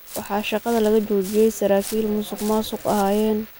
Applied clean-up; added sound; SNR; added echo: none; Telephone + Walk, footsteps; 16 dB; none.